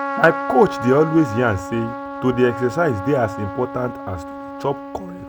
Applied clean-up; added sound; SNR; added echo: none; Trumpet; 9 dB; none.